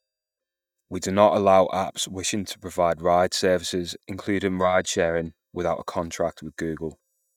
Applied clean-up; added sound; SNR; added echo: neural mask model DeepFilterNet 3.